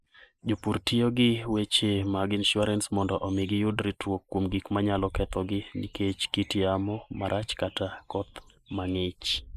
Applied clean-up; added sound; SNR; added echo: neural mask model Resemble Enhance denoiser.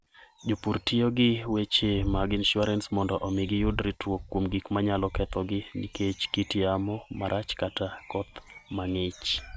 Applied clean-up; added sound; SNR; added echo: none; none; none; none.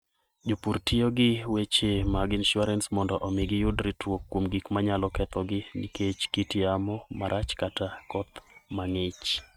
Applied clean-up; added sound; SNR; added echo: neural mask model RNNoise.